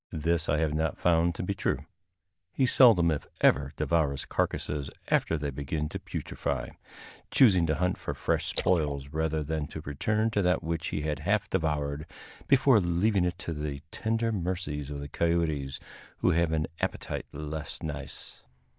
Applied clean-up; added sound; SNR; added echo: neural mask model DeepFilterNet 3.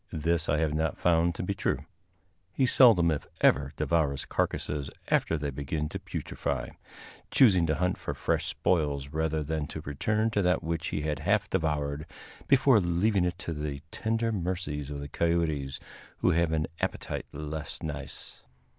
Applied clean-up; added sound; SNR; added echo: none; none; none; none.